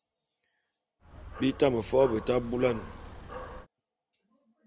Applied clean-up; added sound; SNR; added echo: none; Dog; 11 dB; none.